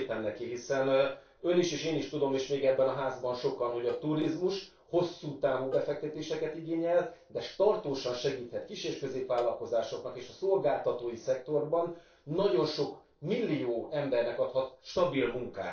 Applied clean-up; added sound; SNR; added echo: neural separator model SepFormer DNS4.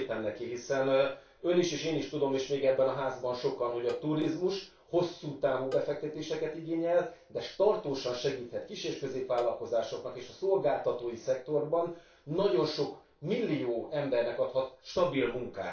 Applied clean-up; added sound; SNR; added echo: none; Cowbell; 17 dB; reverberation time 0.2 s.